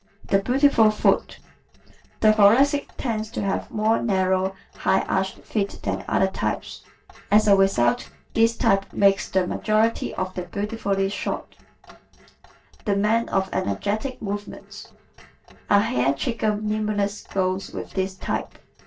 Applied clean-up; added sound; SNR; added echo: neural separator model SepFormer DNS4.